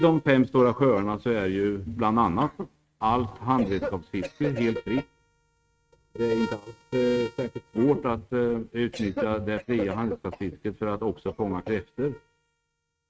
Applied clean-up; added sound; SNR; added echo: neural mask model RNNoise.